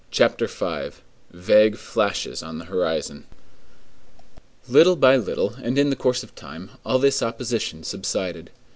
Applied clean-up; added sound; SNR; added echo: none; none; none; none.